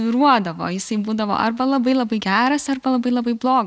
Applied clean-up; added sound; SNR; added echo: none; none; none; none.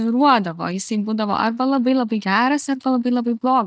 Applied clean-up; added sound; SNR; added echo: neural mask model DeepFilterNet 3.